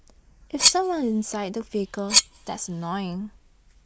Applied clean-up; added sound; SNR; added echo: neural mask model Resemble Enhance denoiser.